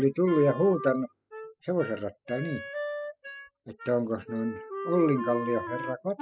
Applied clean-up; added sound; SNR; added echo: classical method spectral subtraction.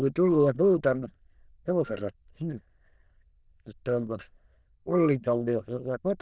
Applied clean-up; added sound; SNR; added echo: neural diffusion model UNIVERSE++.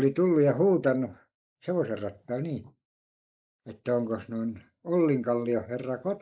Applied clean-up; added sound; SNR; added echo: neural mask model Resemble Enhance denoiser.